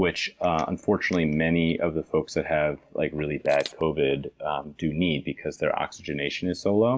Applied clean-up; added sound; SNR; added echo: neural mask model Resemble Enhance denoiser.